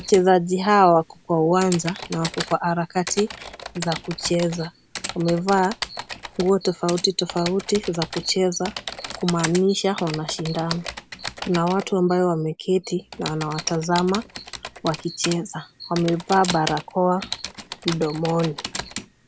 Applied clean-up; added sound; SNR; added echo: none; Typing; 12 dB; none.